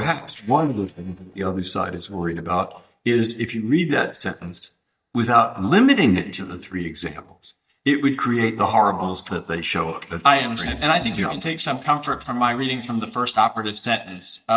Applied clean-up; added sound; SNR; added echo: neural mask model DeepFilterNet 3.